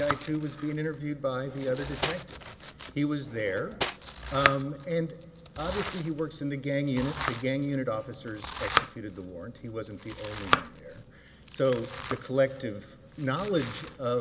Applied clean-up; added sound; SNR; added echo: none; Domestic sounds, home sounds + Cutlery, silverware; 5 dB; none.